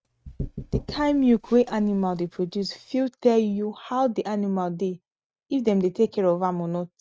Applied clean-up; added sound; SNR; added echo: neural mask model RNNoise.